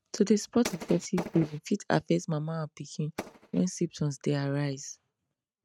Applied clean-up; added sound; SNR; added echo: neural mask model RNNoise.